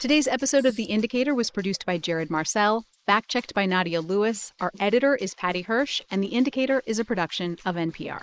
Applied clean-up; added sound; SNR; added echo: neural mask model Resemble Enhance denoiser.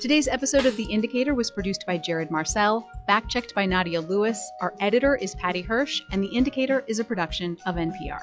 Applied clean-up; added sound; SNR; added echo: classical method log-MMSE.